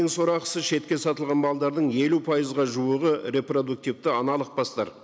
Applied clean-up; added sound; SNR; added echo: none; none; none; none.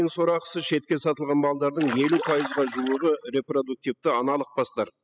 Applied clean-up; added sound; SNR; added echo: classical method spectral subtraction.